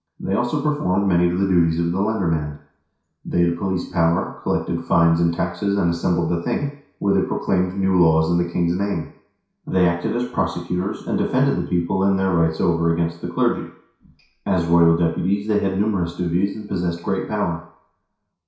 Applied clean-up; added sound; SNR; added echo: none; none; none; reverberation time 0.6 s.